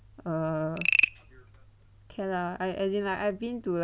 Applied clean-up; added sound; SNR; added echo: none; Frog; 0 dB; none.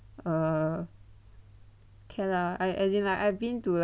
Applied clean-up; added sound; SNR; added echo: none; none; none; none.